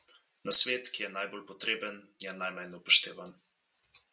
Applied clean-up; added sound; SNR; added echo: none; none; none; none.